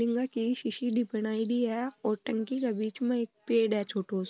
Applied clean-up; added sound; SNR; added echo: none; none; none; none.